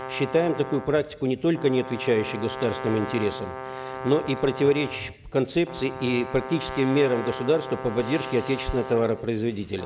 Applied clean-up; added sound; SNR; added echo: none; Brass instrument; 11 dB; none.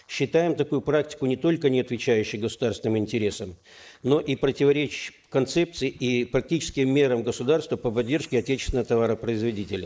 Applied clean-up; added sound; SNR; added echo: neural mask model Resemble Enhance denoiser.